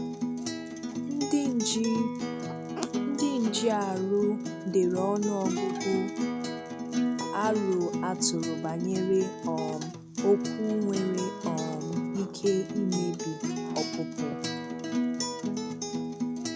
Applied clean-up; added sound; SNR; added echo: none; Acoustic guitar; 2 dB; none.